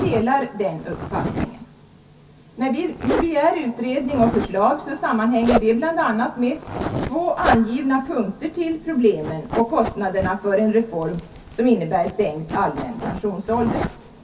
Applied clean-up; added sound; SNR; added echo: none; Zipper (clothing); 8 dB; reverberation time 0.3 s.